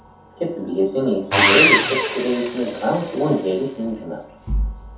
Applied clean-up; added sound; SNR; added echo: none; Sawing; 1 dB; reverberation time 0.5 s.